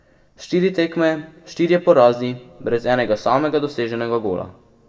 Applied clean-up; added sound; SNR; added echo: none; none; none; reverberation time 0.6 s.